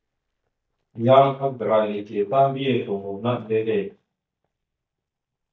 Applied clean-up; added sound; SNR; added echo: neural mask model DeepFilterNet 3.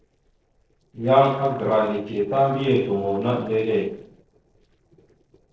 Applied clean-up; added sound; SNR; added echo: neural separator model SepFormer DNS4.